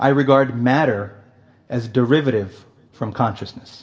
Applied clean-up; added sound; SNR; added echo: none; none; none; reverberation time 0.7 s.